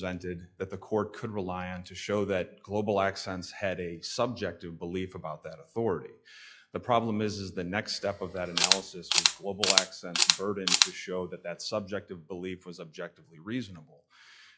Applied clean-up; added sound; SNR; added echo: classical method log-MMSE.